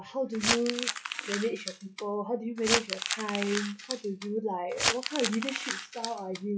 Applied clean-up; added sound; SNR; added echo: classical method log-MMSE.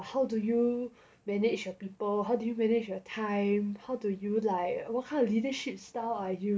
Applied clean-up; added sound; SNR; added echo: none; none; none; none.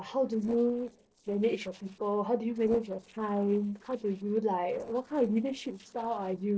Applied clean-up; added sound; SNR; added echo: neural separator model SepFormer DNS4.